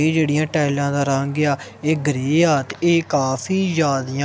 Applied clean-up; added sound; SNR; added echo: none; none; none; none.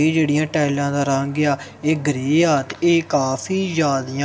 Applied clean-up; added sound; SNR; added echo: none; none; none; reverberation time 0.5 s.